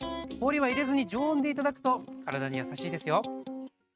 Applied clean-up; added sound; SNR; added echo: neural mask model RNNoise.